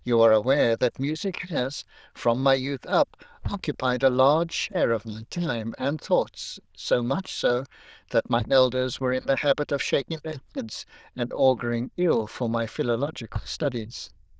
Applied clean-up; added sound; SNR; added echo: neural diffusion model UNIVERSE++.